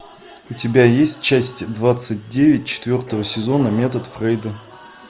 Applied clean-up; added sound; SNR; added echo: none; Squeak; 19 dB; none.